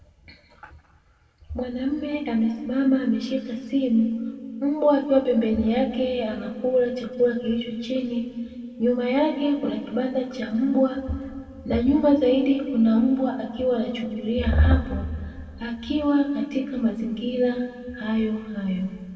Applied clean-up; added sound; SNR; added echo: none; none; none; reverberation time 2.0 s.